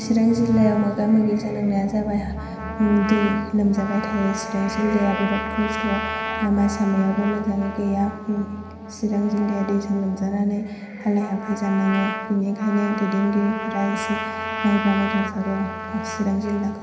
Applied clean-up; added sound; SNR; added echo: none; Trumpet; 9 dB; reverberation time 0.9 s.